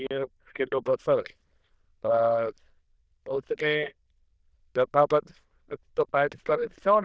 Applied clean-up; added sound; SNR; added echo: neural diffusion model UNIVERSE++.